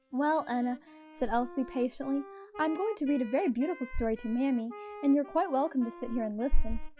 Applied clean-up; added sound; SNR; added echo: classical method log-MMSE.